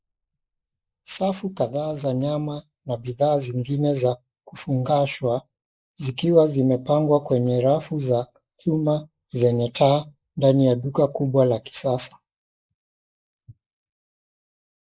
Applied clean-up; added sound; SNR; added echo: neural mask model Resemble Enhance denoiser.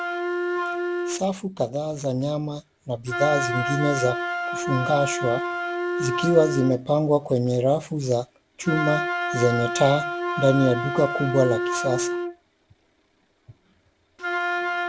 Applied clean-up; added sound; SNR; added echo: none; Wind instrument, woodwind instrument; 4 dB; none.